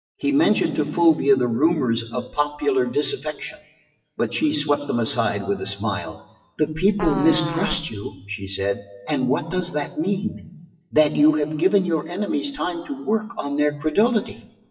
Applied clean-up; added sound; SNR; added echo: classical method WPE with log-MMSE.